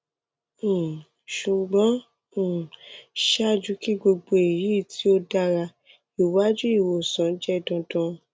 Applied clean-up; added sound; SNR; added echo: none; none; none; none.